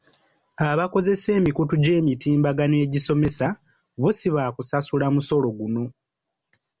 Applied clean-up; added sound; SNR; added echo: none; none; none; none.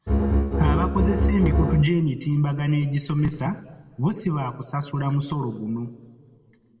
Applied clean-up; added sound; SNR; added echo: none; Bowed string instrument; -4 dB; reverberation time 1.9 s.